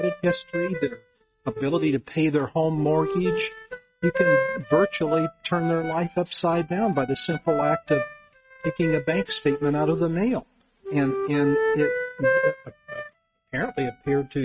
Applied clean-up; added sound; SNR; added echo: neural mask model RNNoise.